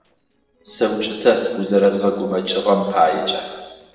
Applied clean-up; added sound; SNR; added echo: neural separator model SepFormer DNS4.